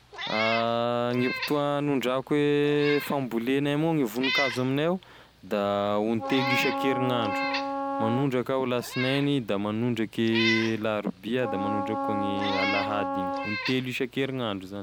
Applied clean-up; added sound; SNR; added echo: none; Wind instrument, woodwind instrument + Meow; 5 dB; none.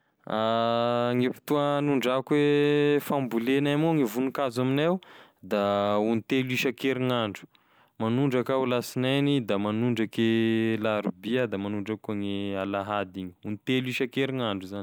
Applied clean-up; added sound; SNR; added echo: none; none; none; none.